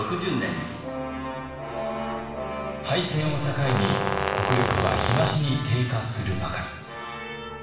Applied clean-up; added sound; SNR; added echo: none; Brass instrument; 0 dB; reverberation time 1.2 s.